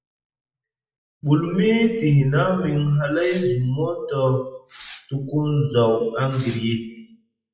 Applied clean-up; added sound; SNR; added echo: classical method WPE with log-MMSE.